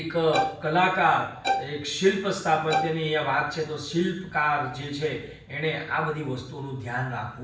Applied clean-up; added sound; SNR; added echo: none; Bowed string instrument; 2 dB; reverberation time 0.6 s.